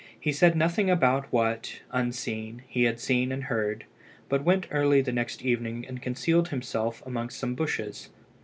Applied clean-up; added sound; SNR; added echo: none; none; none; none.